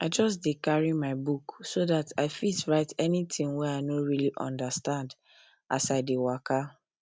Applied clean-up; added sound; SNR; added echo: none; none; none; none.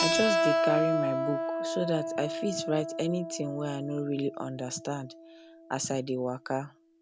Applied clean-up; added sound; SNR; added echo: none; Keyboard (musical); 0 dB; none.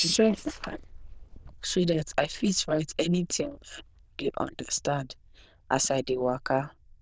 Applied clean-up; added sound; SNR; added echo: neural diffusion model UNIVERSE++.